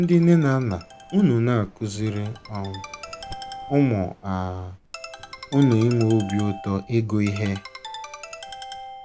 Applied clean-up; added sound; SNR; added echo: none; Ringtone; 16 dB; none.